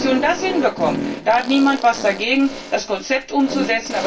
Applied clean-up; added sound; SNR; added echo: none; Fart; 9 dB; reverberation time 0.2 s.